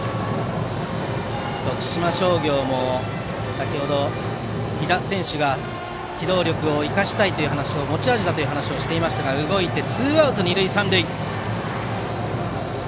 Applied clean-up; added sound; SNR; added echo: none; none; none; none.